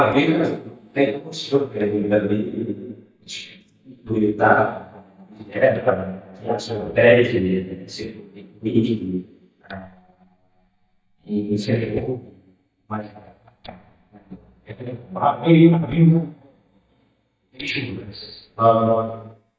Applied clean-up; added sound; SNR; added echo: neural mask model DeepFilterNet 3.